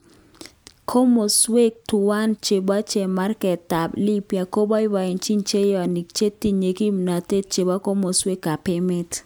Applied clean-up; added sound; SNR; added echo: none; none; none; none.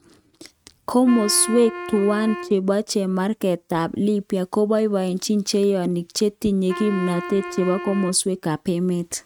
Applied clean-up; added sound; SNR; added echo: neural mask model RNNoise.